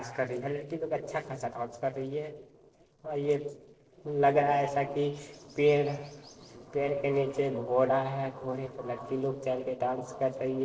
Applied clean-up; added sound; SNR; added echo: neural separator model SepFormer DNS4.